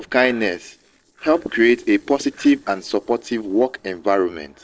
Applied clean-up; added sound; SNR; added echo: neural separator model SepFormer DNS4.